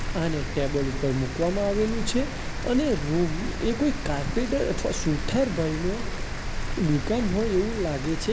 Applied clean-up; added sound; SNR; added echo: none; Rain; 3 dB; none.